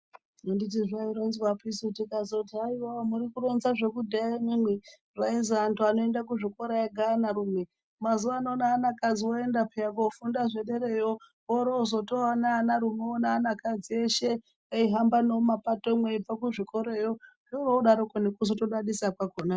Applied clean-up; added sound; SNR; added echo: none; none; none; none.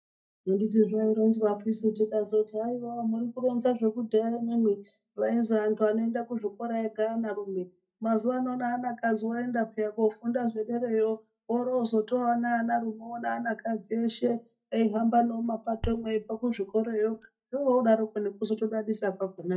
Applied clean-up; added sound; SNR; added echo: neural mask model DeepFilterNet 3.